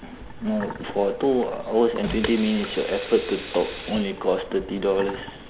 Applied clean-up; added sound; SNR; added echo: none; Sink (filling or washing) / Water tap, faucet; 12 dB; none.